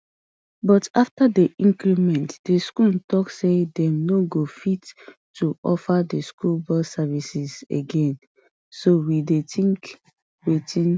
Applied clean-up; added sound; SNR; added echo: none; none; none; none.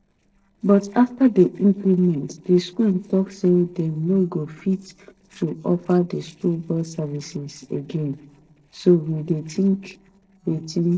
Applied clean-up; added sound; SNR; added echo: neural separator model SepFormer DNS4.